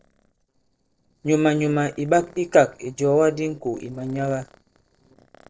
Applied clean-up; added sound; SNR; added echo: neural separator model SepFormer DNS4.